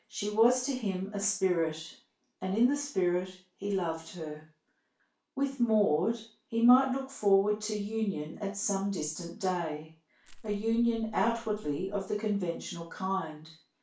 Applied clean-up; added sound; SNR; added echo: none; Crushing; 17 dB; reverberation time 0.2 s.